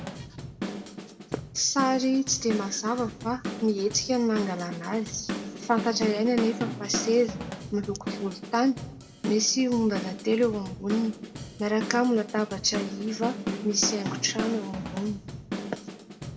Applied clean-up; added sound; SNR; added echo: none; Drum / Drum kit; 8 dB; reverberation time 1.9 s.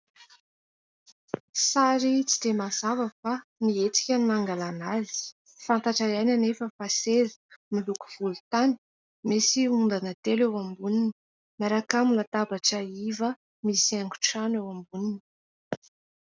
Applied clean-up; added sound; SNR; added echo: none; none; none; none.